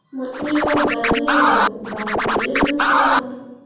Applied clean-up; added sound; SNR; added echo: none; Scratching (performance technique); -5 dB; reverberation time 1.3 s.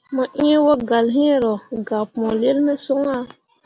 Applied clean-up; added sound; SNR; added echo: none; none; none; none.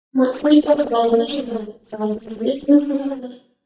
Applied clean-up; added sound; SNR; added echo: neural mask model DeepFilterNet 3.